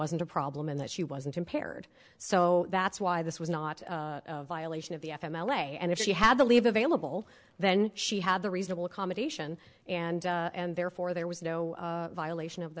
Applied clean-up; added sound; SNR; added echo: none; none; none; none.